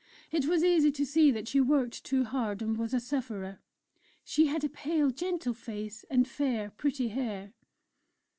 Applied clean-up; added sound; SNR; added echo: none; none; none; none.